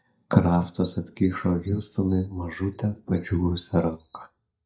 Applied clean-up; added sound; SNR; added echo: neural mask model DeepFilterNet 3.